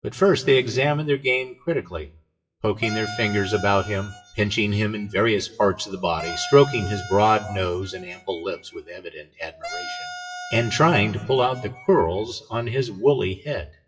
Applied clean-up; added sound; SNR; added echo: classical method WPE with log-MMSE.